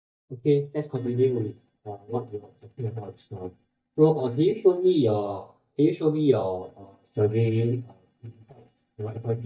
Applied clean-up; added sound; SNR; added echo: neural mask model DeepFilterNet 3.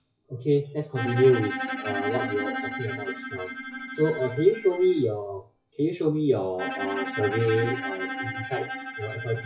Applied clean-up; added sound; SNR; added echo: classical method WPE with log-MMSE.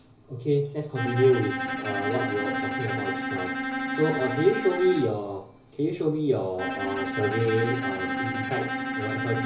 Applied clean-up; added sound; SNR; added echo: none; Bowed string instrument; 4 dB; reverberation time 0.5 s.